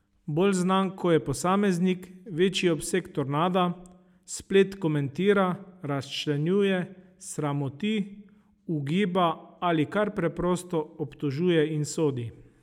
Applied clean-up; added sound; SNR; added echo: none; none; none; none.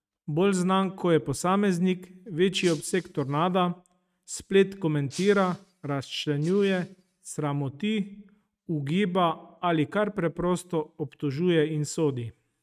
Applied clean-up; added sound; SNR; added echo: neural mask model RNNoise.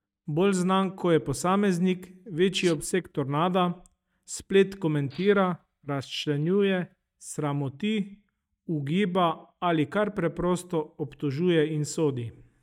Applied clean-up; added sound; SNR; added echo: neural mask model DeepFilterNet 3.